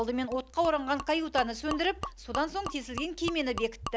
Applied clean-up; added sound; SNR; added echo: none; Gurgling / Liquid; 11 dB; none.